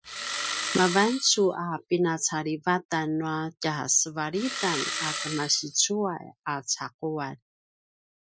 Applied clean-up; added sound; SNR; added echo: classical method Wiener filter.